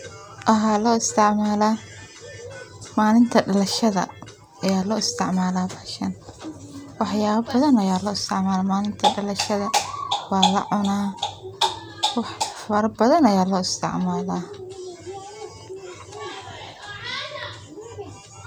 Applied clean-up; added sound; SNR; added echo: none; none; none; none.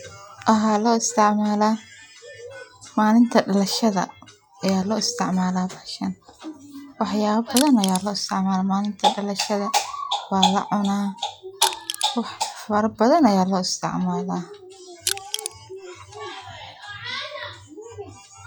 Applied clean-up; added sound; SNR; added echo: classical method log-MMSE.